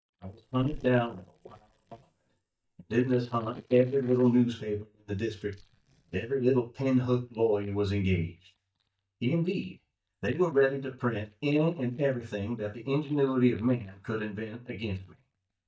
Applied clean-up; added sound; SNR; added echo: neural mask model DeepFilterNet 3.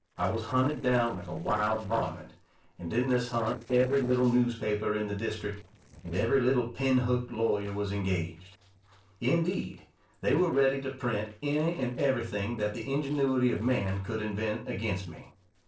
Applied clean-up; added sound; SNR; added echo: neural separator model SepFormer DNS4.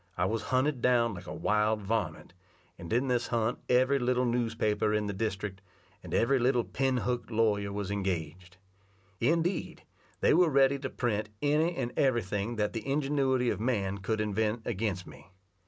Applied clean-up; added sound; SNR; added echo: none; none; none; none.